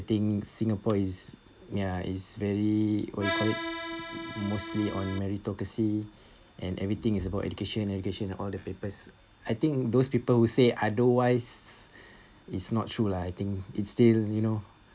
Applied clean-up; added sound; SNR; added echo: none; Accordion; 5 dB; none.